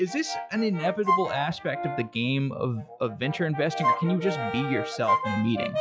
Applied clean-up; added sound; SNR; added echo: classical method log-MMSE.